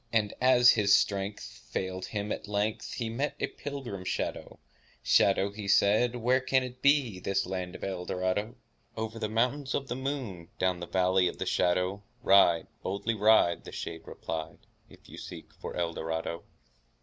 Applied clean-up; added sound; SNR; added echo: none; none; none; none.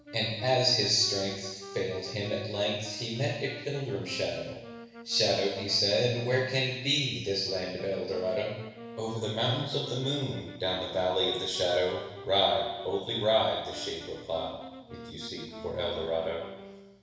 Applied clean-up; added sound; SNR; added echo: none; Wind instrument, woodwind instrument; 16 dB; reverberation time 1.1 s.